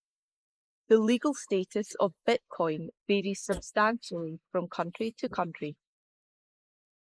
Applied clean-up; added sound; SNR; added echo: neural mask model Resemble Enhance denoiser.